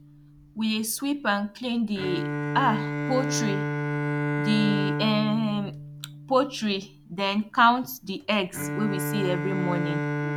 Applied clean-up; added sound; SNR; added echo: none; Bowed string instrument; 3 dB; none.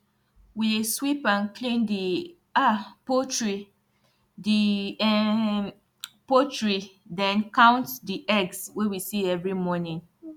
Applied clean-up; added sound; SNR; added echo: none; none; none; none.